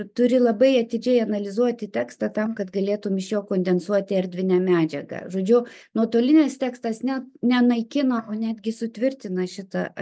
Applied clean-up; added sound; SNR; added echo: neural mask model DeepFilterNet 3.